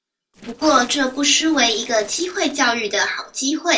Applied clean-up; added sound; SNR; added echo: neural separator model SepFormer DNS4.